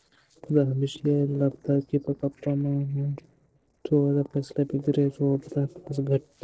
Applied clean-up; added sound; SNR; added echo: neural separator model SepFormer DNS4.